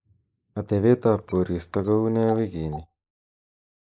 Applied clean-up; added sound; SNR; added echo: neural mask model Resemble Enhance denoiser.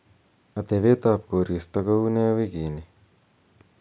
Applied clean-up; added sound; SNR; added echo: none; none; none; none.